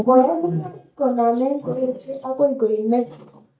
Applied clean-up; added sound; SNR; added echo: neural mask model DeepFilterNet 3.